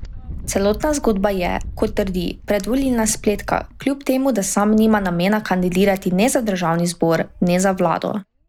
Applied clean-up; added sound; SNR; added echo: none; Wind; 15 dB; none.